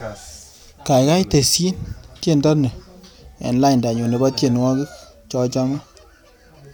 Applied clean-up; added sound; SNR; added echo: none; none; none; none.